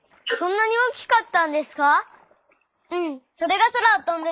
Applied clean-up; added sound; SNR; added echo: neural mask model Resemble Enhance denoiser.